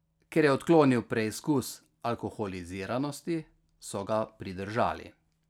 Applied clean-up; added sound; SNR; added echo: none; none; none; none.